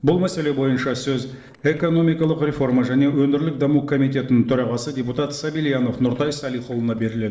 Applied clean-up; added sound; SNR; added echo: neural separator model SepFormer DNS4.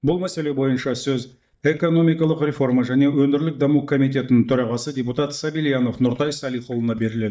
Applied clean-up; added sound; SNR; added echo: neural mask model DeepFilterNet 3.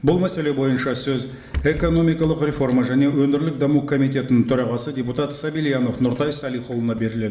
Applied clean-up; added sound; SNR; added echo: none; Rattle / Breathing; 13 dB; reverberation time 0.9 s.